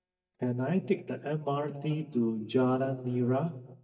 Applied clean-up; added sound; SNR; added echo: neural mask model DeepFilterNet 3.